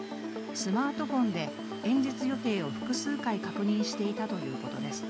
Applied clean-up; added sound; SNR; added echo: none; Drill; 18 dB; none.